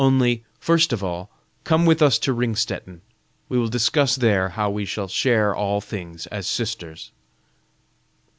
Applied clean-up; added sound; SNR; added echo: none; none; none; none.